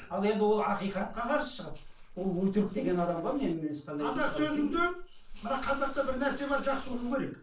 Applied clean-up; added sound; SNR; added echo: neural separator model SepFormer DNS4.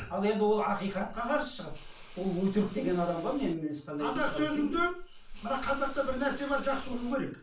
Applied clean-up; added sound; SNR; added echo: none; Hiss / Insect; 15 dB; reverberation time 0.3 s.